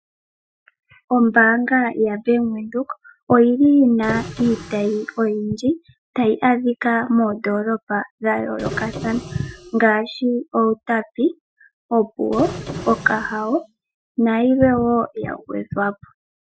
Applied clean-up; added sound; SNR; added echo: classical method Wiener filter.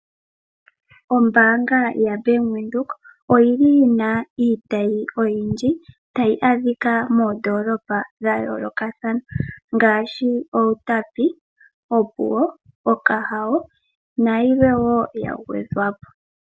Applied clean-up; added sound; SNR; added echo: none; none; none; none.